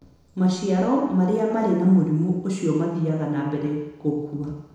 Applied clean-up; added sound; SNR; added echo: none; none; none; reverberation time 1.0 s.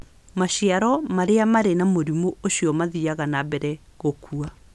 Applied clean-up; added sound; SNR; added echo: none; none; none; none.